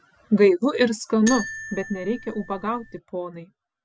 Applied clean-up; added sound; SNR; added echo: none; Marimba, xylophone; 11 dB; none.